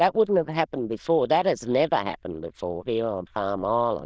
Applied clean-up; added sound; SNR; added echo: neural diffusion model UNIVERSE++.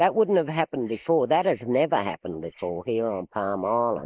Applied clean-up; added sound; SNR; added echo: neural mask model Resemble Enhance denoiser.